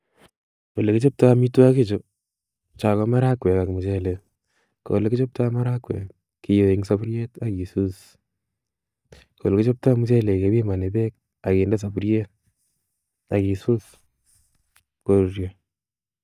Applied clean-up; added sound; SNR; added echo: neural mask model DeepFilterNet 3.